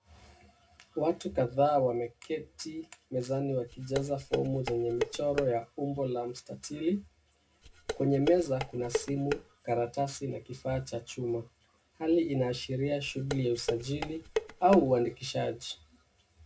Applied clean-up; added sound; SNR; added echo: none; Dishes, pots, and pans; 6 dB; reverberation time 0.2 s.